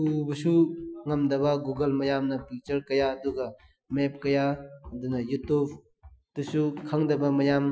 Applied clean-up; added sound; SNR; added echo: classical method Wiener filter.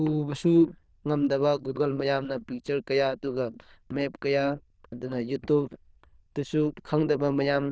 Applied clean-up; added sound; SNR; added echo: neural diffusion model UNIVERSE++.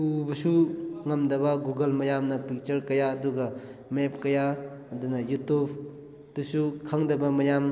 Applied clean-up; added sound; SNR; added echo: none; none; none; none.